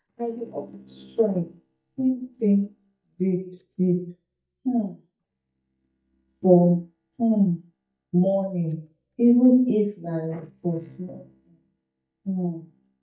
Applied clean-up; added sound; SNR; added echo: neural mask model DeepFilterNet 3.